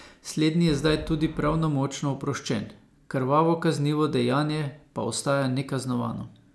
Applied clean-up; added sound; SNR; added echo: none; Wind; 13 dB; none.